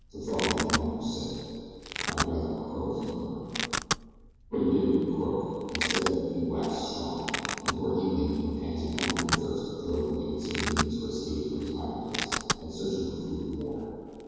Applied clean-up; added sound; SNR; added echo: none; Domestic sounds, home sounds; 5 dB; reverberation time 2.1 s.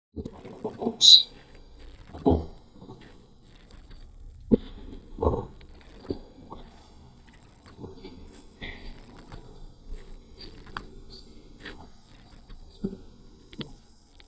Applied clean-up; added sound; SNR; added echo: neural mask model DeepFilterNet 3.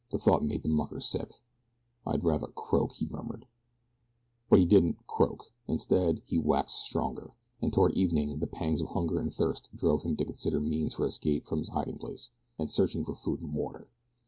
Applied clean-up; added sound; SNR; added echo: none; none; none; none.